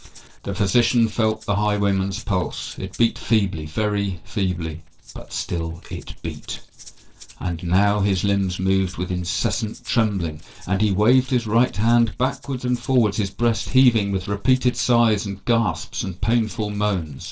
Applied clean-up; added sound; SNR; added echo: neural separator model SepFormer DNS4.